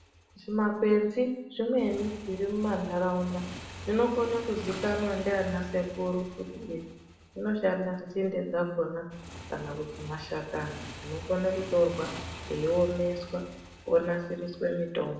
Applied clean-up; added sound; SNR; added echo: none; Motorcycle / Engine; 15 dB; reverberation time 0.7 s.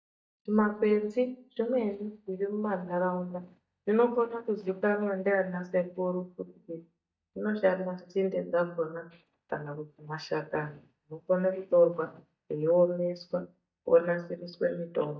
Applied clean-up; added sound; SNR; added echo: neural mask model DeepFilterNet 3.